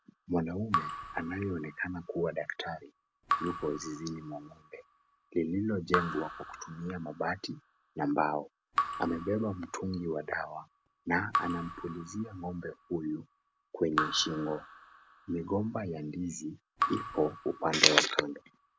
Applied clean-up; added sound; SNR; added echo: none; Raindrop / Drip; 6 dB; none.